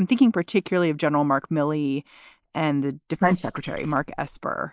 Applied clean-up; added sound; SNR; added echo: neural mask model Resemble Enhance denoiser.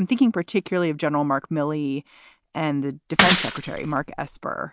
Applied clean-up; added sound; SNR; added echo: none; Shatter / Crushing; 0 dB; none.